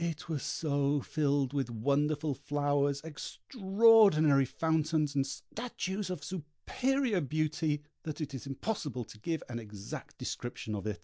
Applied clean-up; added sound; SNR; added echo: none; none; none; none.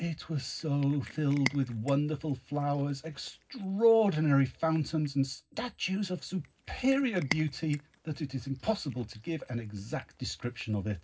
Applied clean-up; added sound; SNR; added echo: none; Cat; 16 dB; reverberation time 0.4 s.